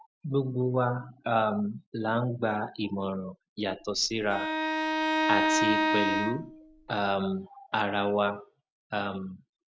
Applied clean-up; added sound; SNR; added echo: none; Bowed string instrument; -1 dB; none.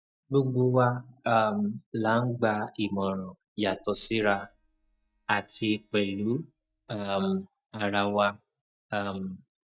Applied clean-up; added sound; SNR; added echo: neural mask model DeepFilterNet 3.